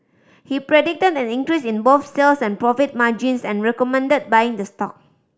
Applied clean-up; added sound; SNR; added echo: none; none; none; none.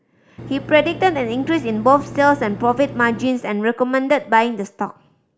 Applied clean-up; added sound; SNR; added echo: none; Engine; 14 dB; none.